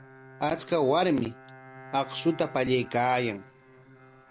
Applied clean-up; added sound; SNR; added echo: none; Bowed string instrument; 19 dB; none.